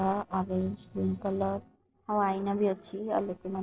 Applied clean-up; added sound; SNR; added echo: neural separator model SepFormer DNS4.